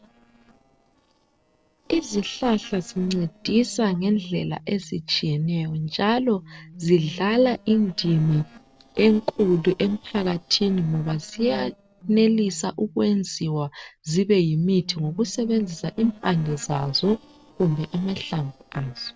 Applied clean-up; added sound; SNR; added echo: neural separator model SepFormer DNS4.